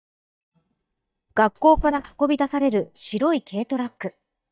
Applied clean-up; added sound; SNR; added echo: neural mask model DeepFilterNet 3.